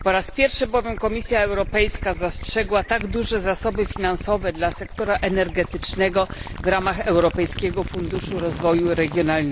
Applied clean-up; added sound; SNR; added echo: none; Gurgling / Liquid; 9 dB; none.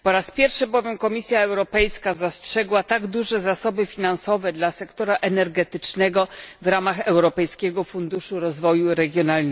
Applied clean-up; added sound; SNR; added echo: none; none; none; none.